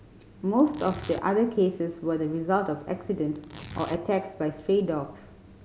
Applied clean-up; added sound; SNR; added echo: none; Tearing; 17 dB; none.